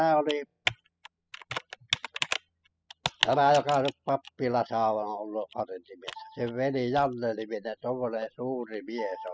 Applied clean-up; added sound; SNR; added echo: classical method spectral subtraction.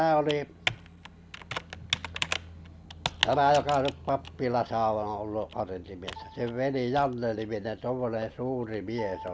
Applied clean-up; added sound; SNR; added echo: none; Computer keyboard; 9 dB; none.